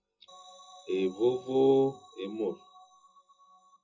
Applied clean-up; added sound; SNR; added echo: classical method WPE with log-MMSE.